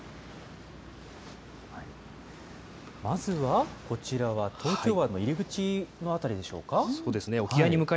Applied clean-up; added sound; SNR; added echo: none; none; none; none.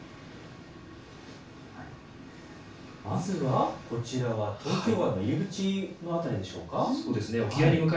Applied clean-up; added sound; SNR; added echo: none; none; none; reverberation time 0.3 s.